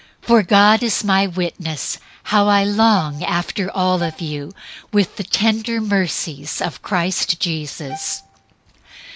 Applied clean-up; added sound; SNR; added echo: none; Bowed string instrument; 18 dB; none.